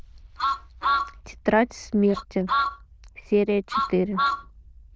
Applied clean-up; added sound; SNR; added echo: neural diffusion model UNIVERSE++.